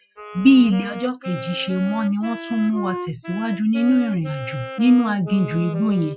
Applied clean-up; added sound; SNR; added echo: classical method Wiener filter.